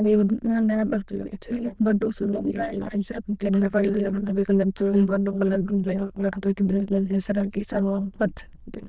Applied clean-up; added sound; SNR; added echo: neural diffusion model UNIVERSE++.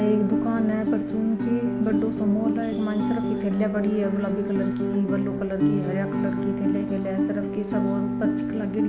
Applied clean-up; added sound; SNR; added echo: none; Guitar; 0 dB; none.